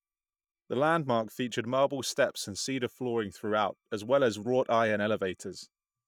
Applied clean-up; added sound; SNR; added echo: neural mask model DeepFilterNet 3.